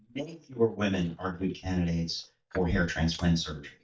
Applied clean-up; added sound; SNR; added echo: neural mask model DeepFilterNet 3.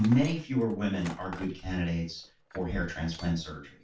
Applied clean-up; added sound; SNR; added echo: none; Tools; 20 dB; reverberation time 0.2 s.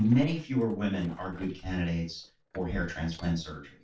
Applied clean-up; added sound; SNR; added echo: neural separator model SepFormer DNS4.